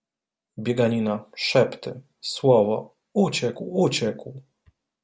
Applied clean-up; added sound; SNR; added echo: none; none; none; none.